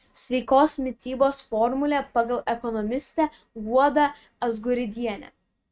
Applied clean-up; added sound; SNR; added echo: neural mask model RNNoise.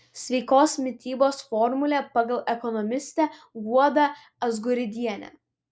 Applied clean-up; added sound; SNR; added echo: none; none; none; none.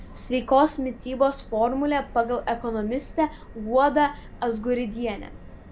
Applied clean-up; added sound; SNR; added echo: none; Subway, metro, underground; 16 dB; none.